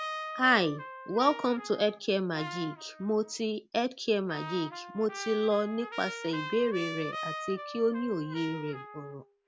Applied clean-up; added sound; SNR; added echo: none; Trumpet; 11 dB; none.